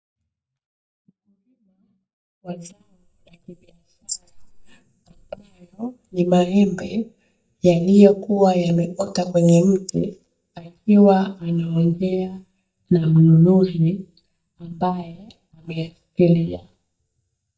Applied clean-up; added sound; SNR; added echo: neural mask model DeepFilterNet 3.